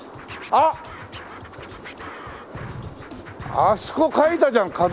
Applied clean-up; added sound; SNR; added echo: none; Scratching (performance technique); 15 dB; none.